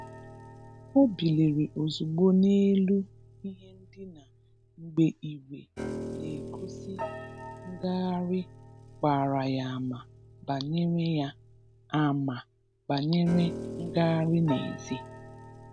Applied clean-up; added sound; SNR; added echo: none; Piano; 14 dB; none.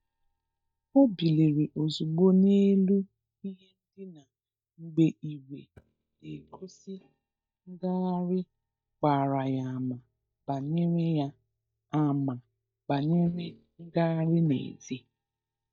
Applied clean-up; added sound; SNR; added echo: neural mask model DeepFilterNet 3.